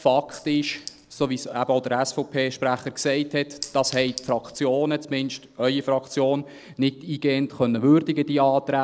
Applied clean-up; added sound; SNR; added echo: neural separator model SepFormer DNS4.